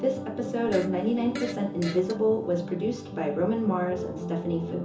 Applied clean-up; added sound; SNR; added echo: none; Fart; 15 dB; reverberation time 0.7 s.